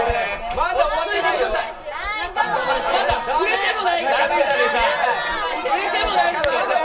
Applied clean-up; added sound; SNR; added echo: none; Hands; 17 dB; reverberation time 0.2 s.